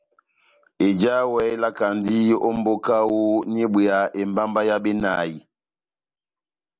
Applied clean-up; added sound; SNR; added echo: none; none; none; none.